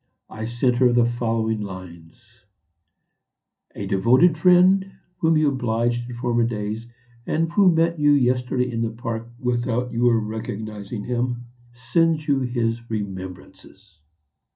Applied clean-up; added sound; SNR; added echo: none; none; none; reverberation time 0.3 s.